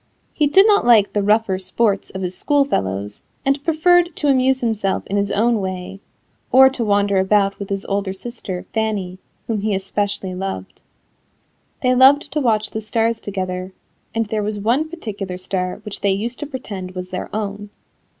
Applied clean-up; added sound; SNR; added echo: none; none; none; none.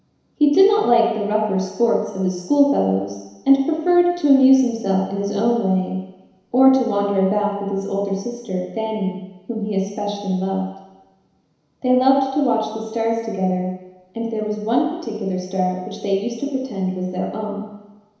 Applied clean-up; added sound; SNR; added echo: none; none; none; reverberation time 1.0 s.